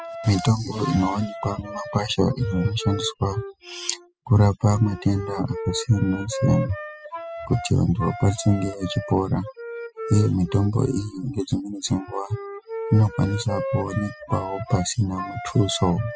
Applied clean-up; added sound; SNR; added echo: classical method spectral subtraction.